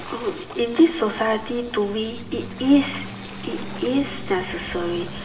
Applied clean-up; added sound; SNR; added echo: none; Waves, surf; 13 dB; reverberation time 0.8 s.